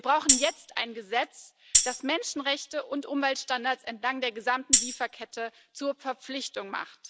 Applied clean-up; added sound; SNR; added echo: none; Tambourine; -3 dB; none.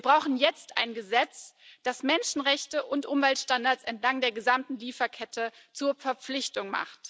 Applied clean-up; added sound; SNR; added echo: none; none; none; none.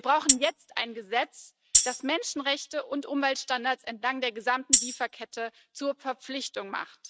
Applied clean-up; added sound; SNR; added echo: neural mask model RNNoise.